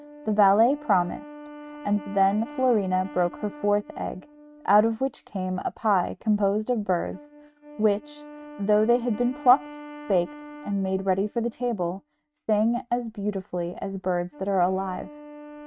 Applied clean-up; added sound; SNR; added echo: neural mask model RNNoise.